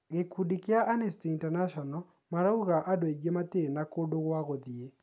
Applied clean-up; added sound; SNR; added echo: none; none; none; none.